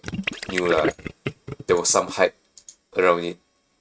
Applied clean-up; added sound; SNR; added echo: neural mask model RNNoise.